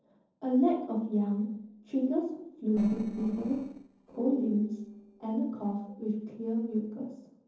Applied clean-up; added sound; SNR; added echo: neural separator model SepFormer DNS4.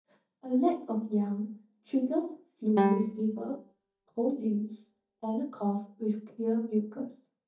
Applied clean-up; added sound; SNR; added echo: neural mask model DeepFilterNet 3.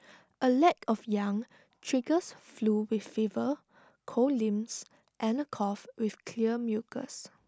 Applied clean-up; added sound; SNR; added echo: none; none; none; none.